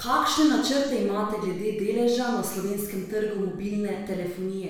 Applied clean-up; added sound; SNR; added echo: none; none; none; reverberation time 0.9 s.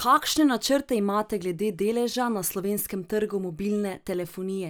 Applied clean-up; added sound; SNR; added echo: none; none; none; none.